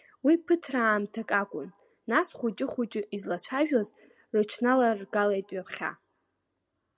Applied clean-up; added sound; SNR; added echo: none; none; none; none.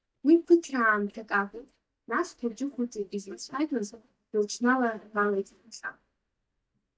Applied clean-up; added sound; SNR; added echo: neural mask model DeepFilterNet 3.